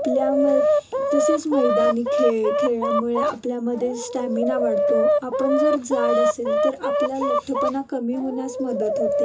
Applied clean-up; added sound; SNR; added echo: none; Chicken, rooster; -3 dB; reverberation time 0.2 s.